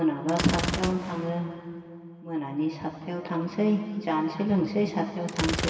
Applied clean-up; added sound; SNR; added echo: none; Gunshot, gunfire; 8 dB; reverberation time 2.5 s.